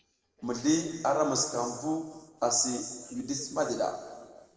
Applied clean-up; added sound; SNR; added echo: neural separator model SepFormer DNS4.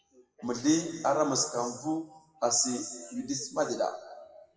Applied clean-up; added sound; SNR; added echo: classical method WPE with log-MMSE.